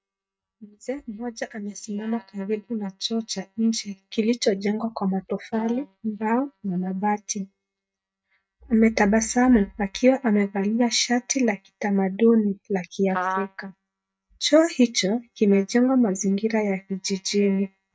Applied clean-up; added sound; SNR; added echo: neural mask model DeepFilterNet 3.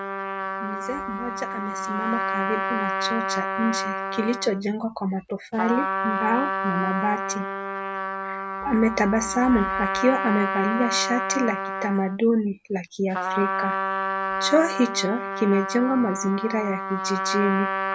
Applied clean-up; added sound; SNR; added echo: none; Trumpet; 3 dB; none.